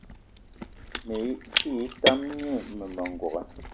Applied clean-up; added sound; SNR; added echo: none; Chewing, mastication; 0 dB; none.